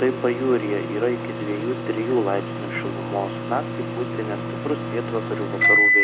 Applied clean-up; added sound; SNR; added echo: none; Microwave oven; -1 dB; none.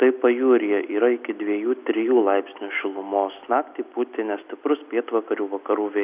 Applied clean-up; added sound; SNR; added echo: none; none; none; none.